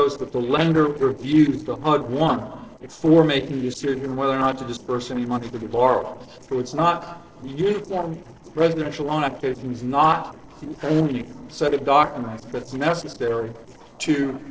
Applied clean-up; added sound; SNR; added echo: neural separator model SepFormer DNS4.